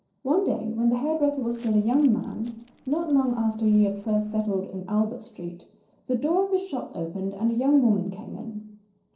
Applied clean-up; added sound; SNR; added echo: neural separator model SepFormer DNS4.